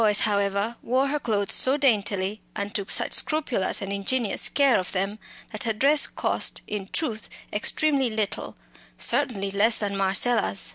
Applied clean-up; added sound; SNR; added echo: none; none; none; none.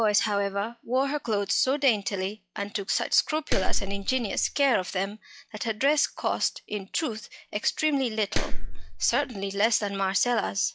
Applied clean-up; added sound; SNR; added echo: classical method log-MMSE.